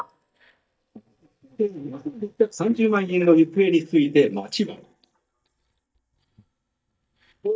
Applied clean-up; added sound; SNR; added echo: neural mask model DeepFilterNet 3.